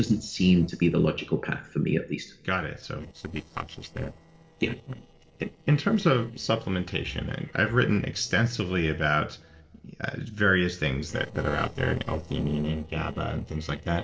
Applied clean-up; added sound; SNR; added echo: neural separator model SepFormer DNS4.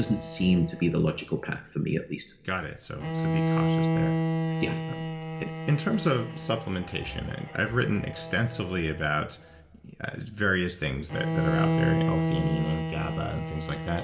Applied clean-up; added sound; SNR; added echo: none; Bowed string instrument; 1 dB; reverberation time 1.4 s.